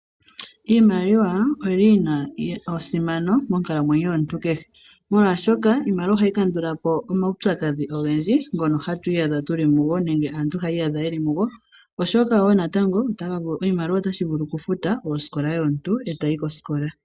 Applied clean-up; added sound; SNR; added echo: none; none; none; none.